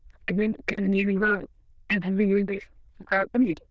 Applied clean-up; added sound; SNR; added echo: neural diffusion model UNIVERSE++.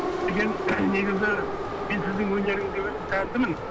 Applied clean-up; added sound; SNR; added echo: none; Subway, metro, underground; 3 dB; none.